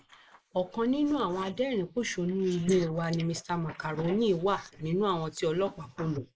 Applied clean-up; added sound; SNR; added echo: neural mask model Resemble Enhance denoiser.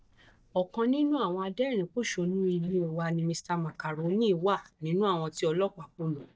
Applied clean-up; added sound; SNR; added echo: neural mask model DeepFilterNet 3.